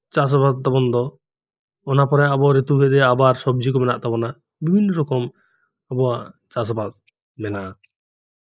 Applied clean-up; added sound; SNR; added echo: neural mask model Resemble Enhance denoiser.